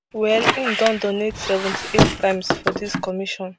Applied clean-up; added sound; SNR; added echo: none; Squeak; 0 dB; none.